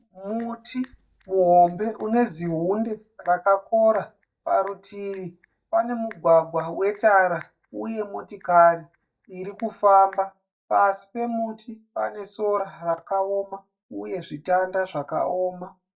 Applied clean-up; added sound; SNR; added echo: neural mask model DeepFilterNet 3.